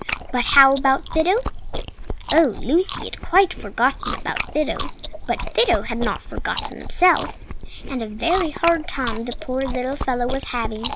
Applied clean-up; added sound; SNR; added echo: none; Chewing, mastication; 5 dB; none.